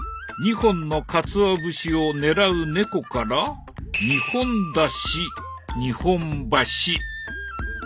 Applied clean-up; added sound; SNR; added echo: none; none; none; none.